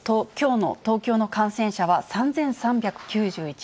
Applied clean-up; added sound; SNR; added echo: none; none; none; none.